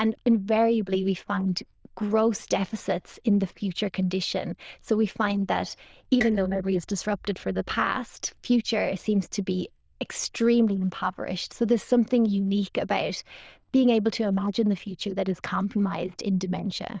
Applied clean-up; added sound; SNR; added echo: neural diffusion model UNIVERSE++.